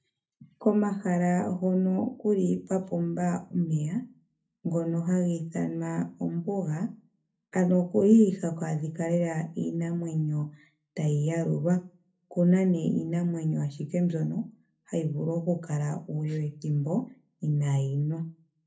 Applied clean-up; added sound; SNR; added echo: none; none; none; reverberation time 0.3 s.